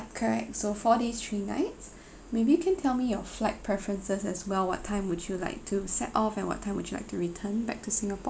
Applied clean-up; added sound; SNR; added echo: none; none; none; none.